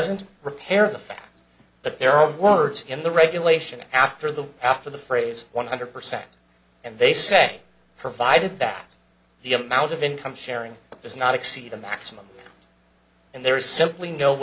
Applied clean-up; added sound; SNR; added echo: none; none; none; none.